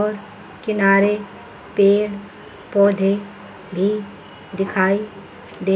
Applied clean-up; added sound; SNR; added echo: none; none; none; none.